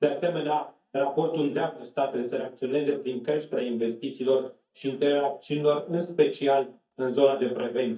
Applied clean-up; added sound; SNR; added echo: neural mask model DeepFilterNet 3.